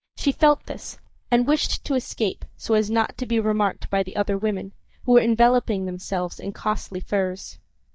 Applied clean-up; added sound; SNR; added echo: neural mask model DeepFilterNet 3.